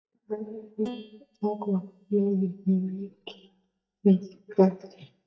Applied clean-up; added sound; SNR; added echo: neural mask model DeepFilterNet 3.